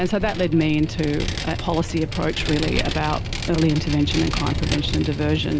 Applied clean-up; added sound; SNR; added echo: none; Vehicle; 4 dB; none.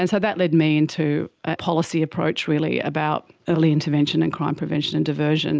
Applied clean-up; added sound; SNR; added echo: none; none; none; none.